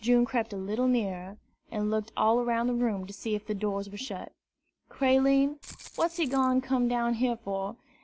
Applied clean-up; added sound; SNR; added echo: none; Rattle (instrument); 20 dB; none.